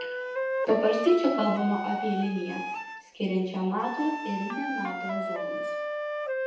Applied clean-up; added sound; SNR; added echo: none; Wind instrument, woodwind instrument; 4 dB; reverberation time 0.9 s.